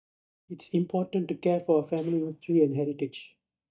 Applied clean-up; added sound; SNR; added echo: neural mask model DeepFilterNet 3.